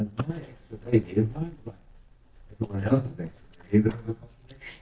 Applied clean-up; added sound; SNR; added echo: neural mask model DeepFilterNet 3.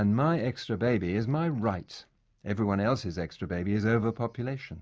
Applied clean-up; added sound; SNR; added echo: none; none; none; none.